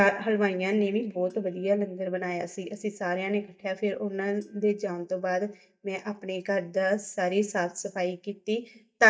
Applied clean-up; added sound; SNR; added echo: neural mask model DeepFilterNet 3.